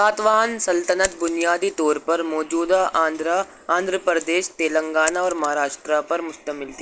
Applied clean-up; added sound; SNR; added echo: neural mask model Resemble Enhance denoiser.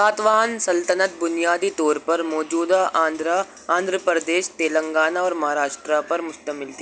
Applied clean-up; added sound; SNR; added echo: none; none; none; none.